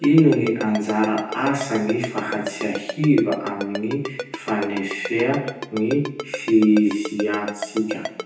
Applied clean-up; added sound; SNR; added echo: none; Ringtone; 11 dB; reverberation time 0.9 s.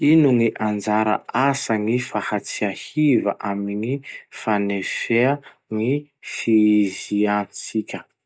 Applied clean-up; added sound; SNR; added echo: none; none; none; none.